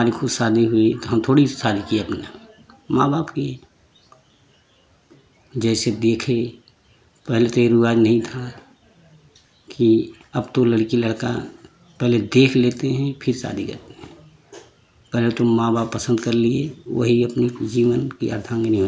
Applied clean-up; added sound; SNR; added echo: none; none; none; none.